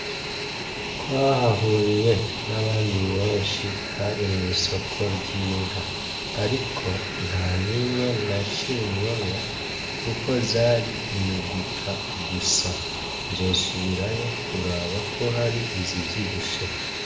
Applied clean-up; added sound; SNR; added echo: none; Fixed-wing aircraft, airplane; 4 dB; reverberation time 0.8 s.